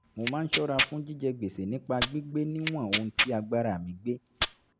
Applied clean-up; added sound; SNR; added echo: none; Tearing; 0 dB; none.